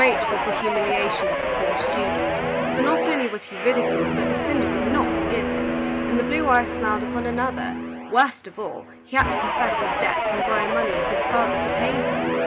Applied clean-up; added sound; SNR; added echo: none; Guitar; -2 dB; none.